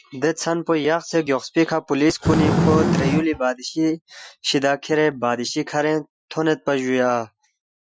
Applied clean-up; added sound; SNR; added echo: classical method Wiener filter.